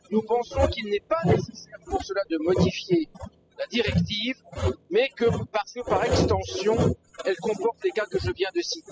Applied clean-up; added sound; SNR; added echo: classical method spectral subtraction.